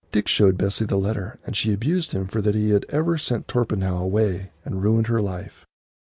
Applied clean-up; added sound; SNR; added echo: none; none; none; none.